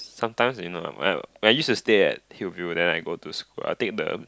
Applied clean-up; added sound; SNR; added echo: none; none; none; none.